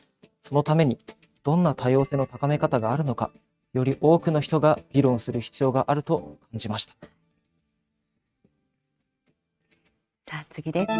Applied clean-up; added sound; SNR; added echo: neural mask model RNNoise.